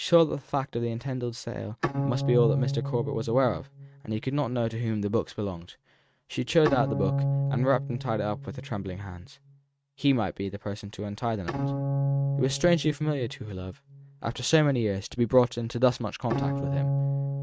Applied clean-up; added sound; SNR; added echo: neural mask model RNNoise.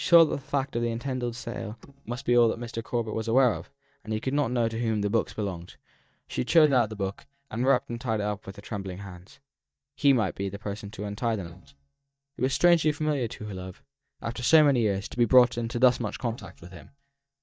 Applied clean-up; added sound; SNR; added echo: neural mask model DeepFilterNet 3.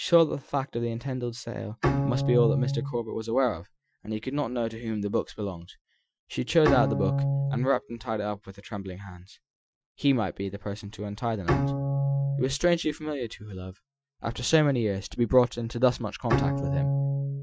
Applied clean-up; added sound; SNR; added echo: classical method Wiener filter.